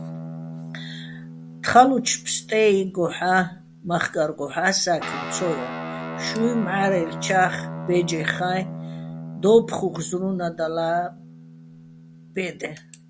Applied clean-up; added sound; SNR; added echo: none; Guitar; 11 dB; none.